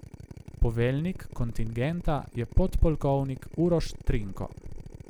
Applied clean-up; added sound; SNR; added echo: none; Drill; 17 dB; none.